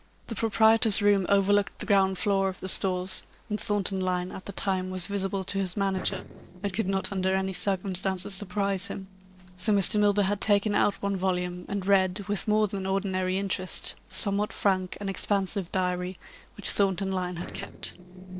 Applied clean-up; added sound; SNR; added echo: neural separator model SepFormer DNS4.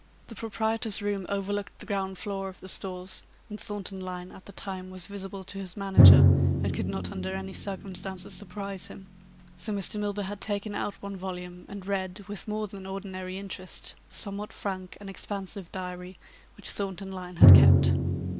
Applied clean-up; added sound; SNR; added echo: none; Drum; -5 dB; none.